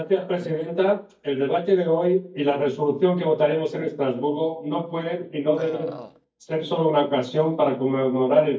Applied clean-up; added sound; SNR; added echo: neural mask model DeepFilterNet 3.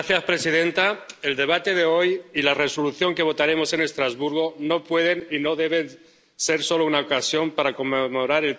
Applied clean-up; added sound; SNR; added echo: none; none; none; none.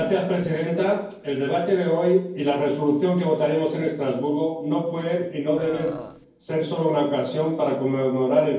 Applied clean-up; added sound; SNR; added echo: neural separator model SepFormer DNS4.